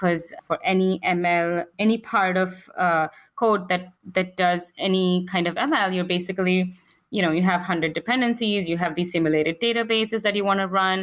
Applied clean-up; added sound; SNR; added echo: none; none; none; none.